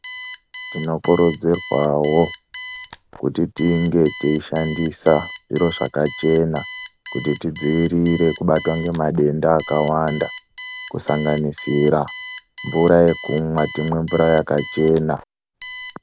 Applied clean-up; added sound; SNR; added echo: none; Alarm; 13 dB; none.